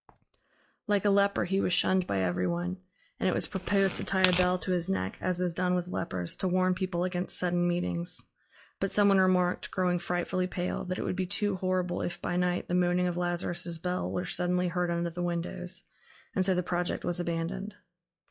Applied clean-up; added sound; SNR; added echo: classical method log-MMSE.